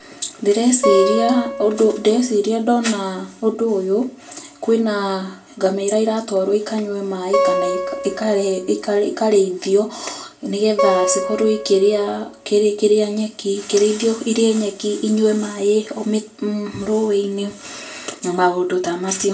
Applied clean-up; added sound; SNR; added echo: none; Acoustic guitar; 4 dB; reverberation time 0.3 s.